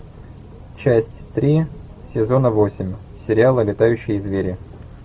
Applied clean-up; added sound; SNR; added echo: none; none; none; none.